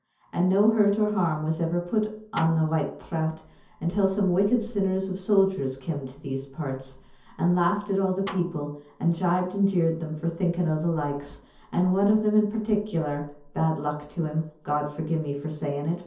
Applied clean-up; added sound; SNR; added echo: none; Snare drum; 18 dB; reverberation time 0.5 s.